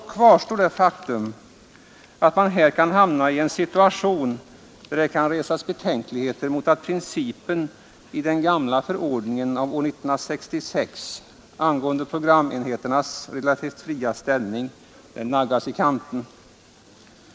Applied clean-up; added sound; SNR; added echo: none; none; none; none.